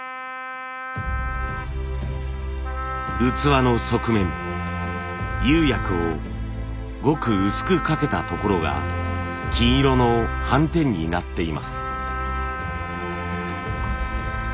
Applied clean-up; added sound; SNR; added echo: none; Wind instrument, woodwind instrument; 9 dB; none.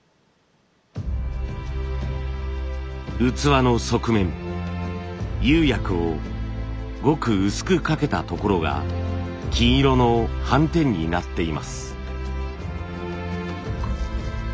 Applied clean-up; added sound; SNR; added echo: none; none; none; none.